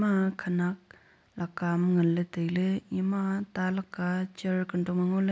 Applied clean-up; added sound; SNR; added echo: none; none; none; none.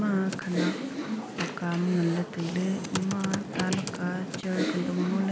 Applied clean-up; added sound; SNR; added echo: none; Computer keyboard; 4 dB; none.